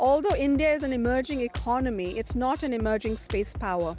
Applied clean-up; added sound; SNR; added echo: none; Drum kit; 11 dB; none.